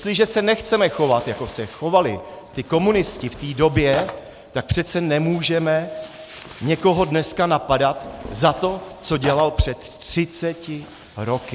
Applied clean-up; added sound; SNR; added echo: none; Tearing; 17 dB; none.